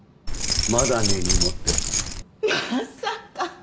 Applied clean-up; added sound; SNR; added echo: none; Keys jangling; -5 dB; reverberation time 0.7 s.